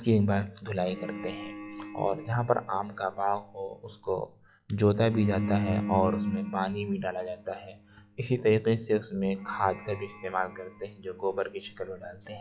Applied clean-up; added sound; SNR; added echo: classical method log-MMSE.